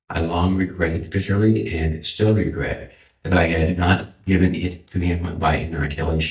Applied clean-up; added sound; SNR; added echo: neural mask model DeepFilterNet 3.